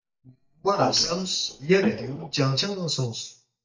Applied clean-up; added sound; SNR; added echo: neural mask model DeepFilterNet 3.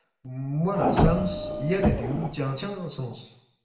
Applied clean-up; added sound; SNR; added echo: none; Printer; -2 dB; reverberation time 0.7 s.